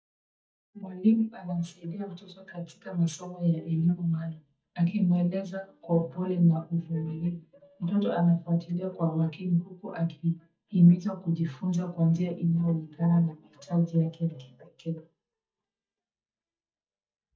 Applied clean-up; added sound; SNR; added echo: neural mask model DeepFilterNet 3.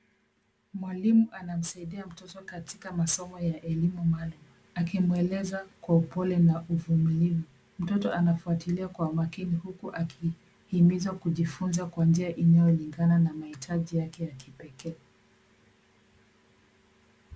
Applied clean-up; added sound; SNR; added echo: none; none; none; none.